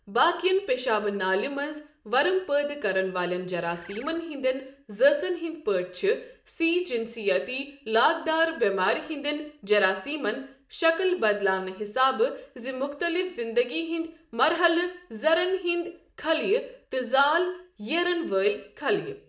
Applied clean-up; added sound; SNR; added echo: none; Bird; 20 dB; reverberation time 0.6 s.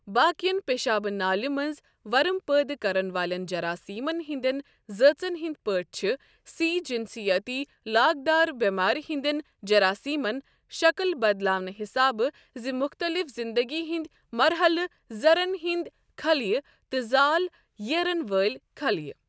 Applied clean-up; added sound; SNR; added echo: none; none; none; none.